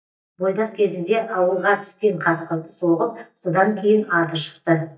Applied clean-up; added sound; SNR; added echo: neural mask model DeepFilterNet 3.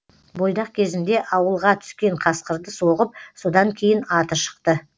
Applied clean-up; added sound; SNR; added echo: none; none; none; none.